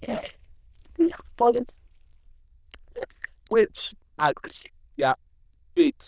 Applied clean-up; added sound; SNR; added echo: neural diffusion model UNIVERSE++.